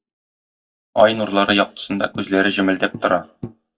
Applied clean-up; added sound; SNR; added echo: neural mask model DeepFilterNet 3.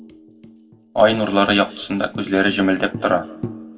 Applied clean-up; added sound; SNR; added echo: none; Tambourine; 15 dB; reverberation time 0.9 s.